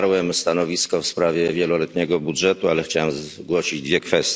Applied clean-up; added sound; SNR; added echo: none; none; none; none.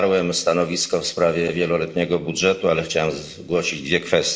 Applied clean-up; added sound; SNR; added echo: none; none; none; reverberation time 1.6 s.